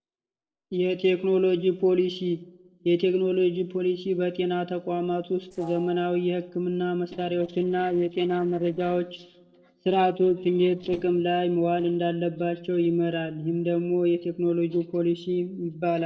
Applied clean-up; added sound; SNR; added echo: neural separator model SepFormer DNS4.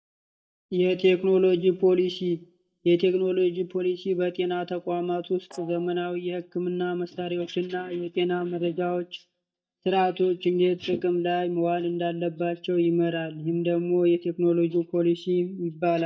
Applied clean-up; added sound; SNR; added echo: neural mask model DeepFilterNet 3.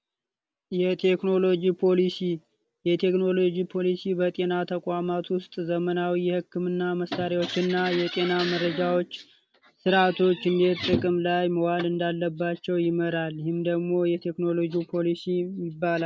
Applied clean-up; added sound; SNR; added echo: none; none; none; none.